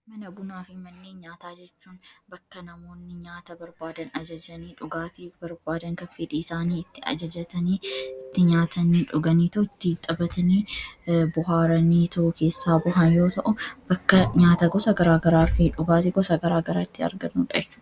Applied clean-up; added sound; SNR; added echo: none; none; none; none.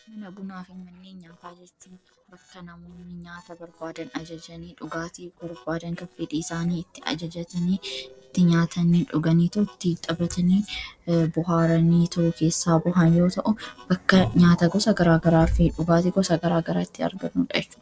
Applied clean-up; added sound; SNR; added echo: neural separator model SepFormer DNS4.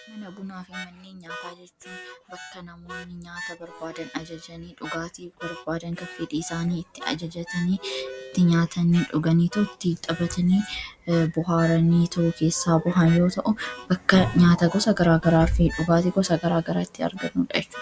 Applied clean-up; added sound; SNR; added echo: none; Harmonica; 19 dB; none.